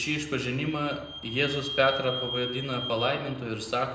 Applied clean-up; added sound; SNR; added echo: none; Squeak / Vehicle; 9 dB; reverberation time 0.8 s.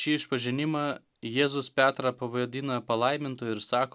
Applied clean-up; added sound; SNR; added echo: none; none; none; none.